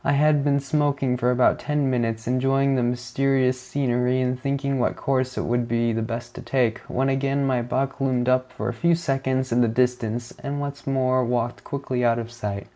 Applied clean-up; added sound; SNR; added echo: none; none; none; none.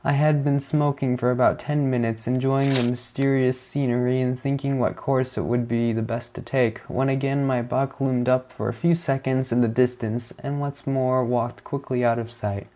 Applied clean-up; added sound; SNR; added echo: none; Tearing; 12 dB; none.